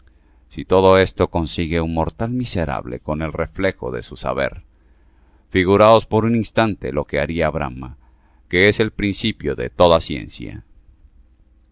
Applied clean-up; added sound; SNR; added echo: none; none; none; none.